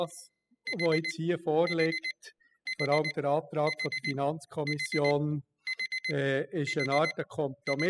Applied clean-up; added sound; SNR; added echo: classical method spectral subtraction.